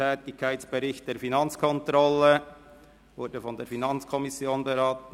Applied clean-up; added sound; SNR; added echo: none; none; none; none.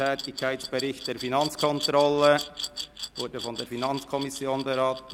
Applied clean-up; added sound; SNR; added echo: none; Glass; 11 dB; none.